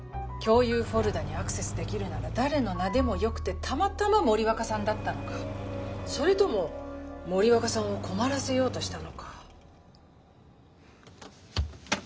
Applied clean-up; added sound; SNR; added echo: none; Engine; 11 dB; none.